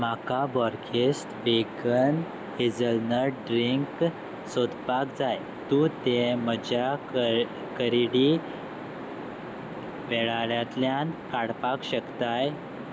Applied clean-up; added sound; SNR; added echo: none; none; none; none.